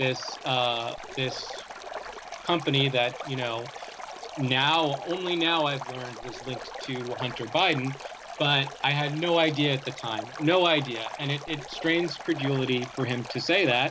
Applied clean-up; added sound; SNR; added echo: none; Stream; 12 dB; none.